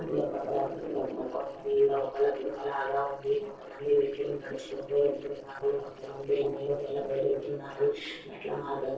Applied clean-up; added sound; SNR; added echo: neural separator model SepFormer DNS4.